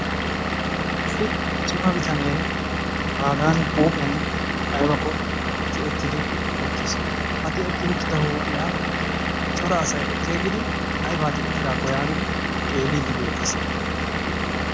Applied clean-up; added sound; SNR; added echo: none; Engine / Vehicle; -3 dB; none.